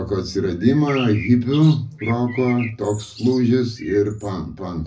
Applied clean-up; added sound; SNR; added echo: none; Bird; 17 dB; reverberation time 0.4 s.